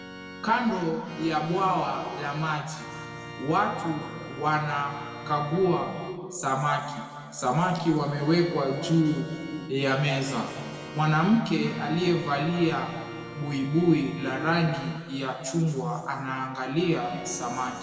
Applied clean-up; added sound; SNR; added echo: none; Organ; 15 dB; reverberation time 2.1 s.